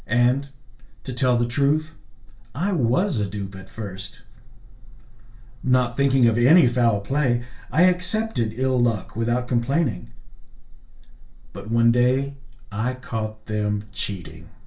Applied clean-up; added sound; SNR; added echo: none; none; none; reverberation time 0.2 s.